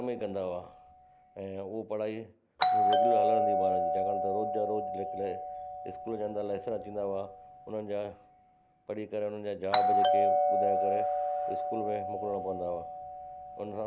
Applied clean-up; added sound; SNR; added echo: none; Doorbell; -5 dB; none.